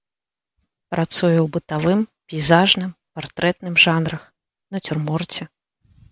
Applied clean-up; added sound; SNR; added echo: none; none; none; none.